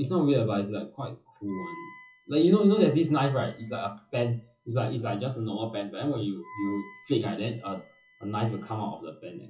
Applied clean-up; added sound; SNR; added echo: classical method WPE with log-MMSE.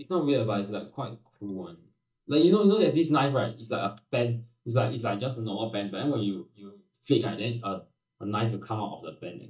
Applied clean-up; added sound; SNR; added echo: neural mask model DeepFilterNet 3.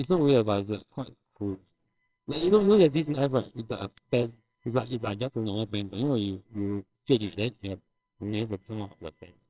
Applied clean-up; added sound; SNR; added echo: neural separator model SepFormer WHAMR!.